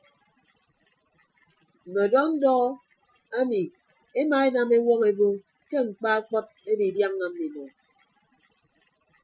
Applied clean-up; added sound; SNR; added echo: classical method Wiener filter.